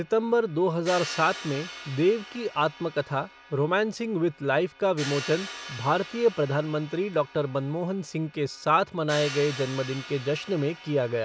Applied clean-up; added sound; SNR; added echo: none; Crash cymbal; 15 dB; none.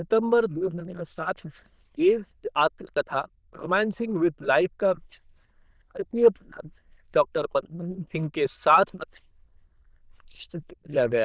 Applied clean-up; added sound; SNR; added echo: neural diffusion model UNIVERSE++.